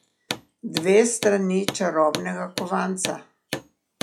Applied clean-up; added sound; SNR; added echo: classical method log-MMSE.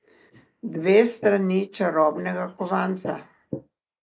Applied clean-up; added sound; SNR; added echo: neural mask model Resemble Enhance denoiser.